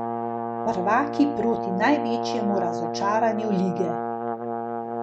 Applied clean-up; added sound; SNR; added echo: none; Brass instrument; 2 dB; none.